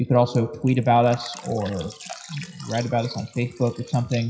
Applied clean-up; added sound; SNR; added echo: classical method WPE with log-MMSE.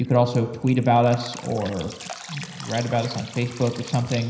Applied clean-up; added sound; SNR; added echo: none; Drip; 17 dB; reverberation time 0.9 s.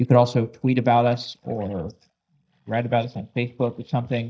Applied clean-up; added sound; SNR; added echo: neural mask model DeepFilterNet 3.